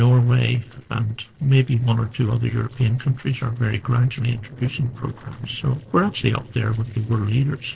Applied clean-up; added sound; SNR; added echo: neural separator model SepFormer DNS4.